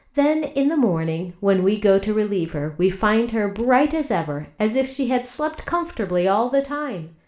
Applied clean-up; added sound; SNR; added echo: none; none; none; reverberation time 0.4 s.